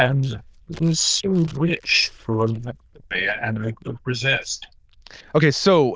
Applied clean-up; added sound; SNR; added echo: neural diffusion model UNIVERSE++.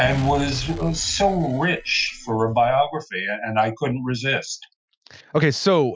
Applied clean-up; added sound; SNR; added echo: classical method Wiener filter.